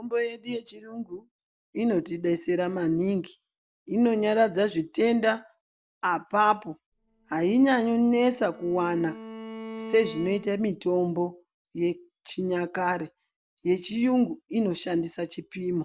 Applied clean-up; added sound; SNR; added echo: neural separator model SepFormer DNS4.